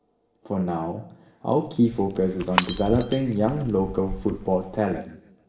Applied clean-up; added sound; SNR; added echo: none; Shatter / Crushing; 8 dB; reverberation time 0.8 s.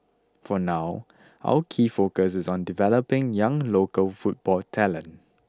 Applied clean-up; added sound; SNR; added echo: none; none; none; none.